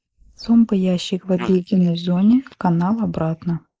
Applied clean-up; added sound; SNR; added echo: neural mask model Resemble Enhance denoiser.